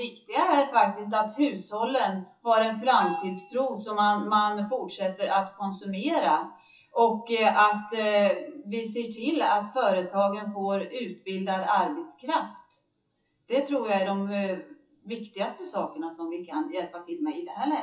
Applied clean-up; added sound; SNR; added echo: classical method WPE with log-MMSE.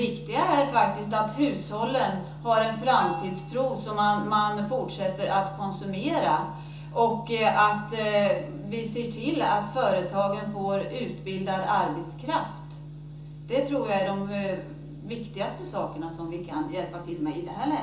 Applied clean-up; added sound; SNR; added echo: none; Bell; 11 dB; reverberation time 1.2 s.